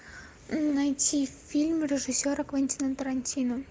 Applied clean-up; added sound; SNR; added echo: none; none; none; none.